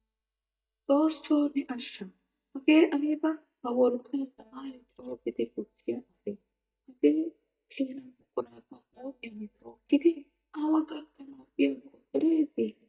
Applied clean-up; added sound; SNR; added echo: neural mask model DeepFilterNet 3.